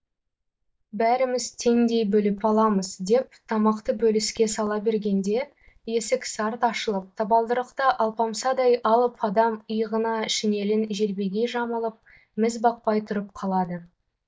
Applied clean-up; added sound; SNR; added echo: neural mask model DeepFilterNet 3.